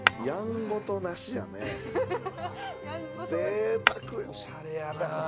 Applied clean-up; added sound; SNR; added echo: none; Shatter; -2 dB; none.